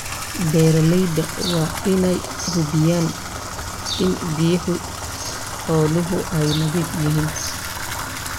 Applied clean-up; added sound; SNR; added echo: none; Bathtub (filling or washing) / Water tap, faucet; 7 dB; none.